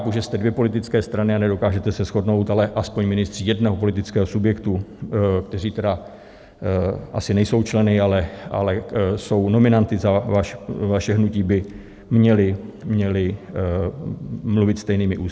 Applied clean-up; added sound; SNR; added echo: none; none; none; none.